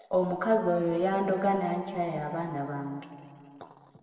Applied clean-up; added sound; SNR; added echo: none; none; none; reverberation time 2.2 s.